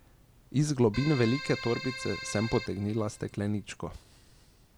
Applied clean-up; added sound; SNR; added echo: none; Keyboard (musical); 11 dB; none.